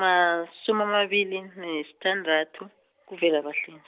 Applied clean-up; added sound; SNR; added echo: none; none; none; none.